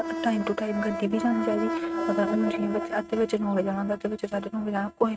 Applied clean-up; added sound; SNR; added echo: neural mask model RNNoise.